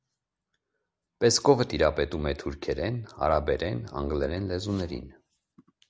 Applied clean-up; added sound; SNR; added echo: none; none; none; none.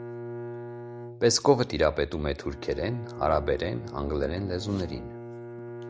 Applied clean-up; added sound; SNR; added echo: none; Bowed string instrument; 12 dB; none.